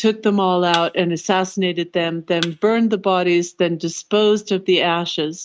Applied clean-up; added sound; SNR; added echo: neural mask model RNNoise.